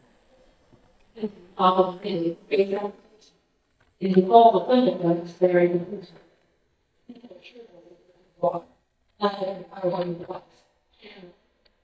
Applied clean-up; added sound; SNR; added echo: neural mask model DeepFilterNet 3.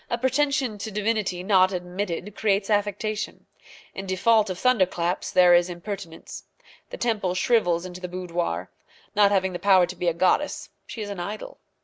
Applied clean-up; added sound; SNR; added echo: none; none; none; none.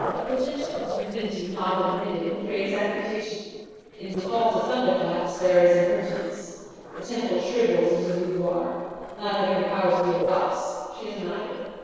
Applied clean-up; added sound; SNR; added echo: neural separator model SepFormer DNS4.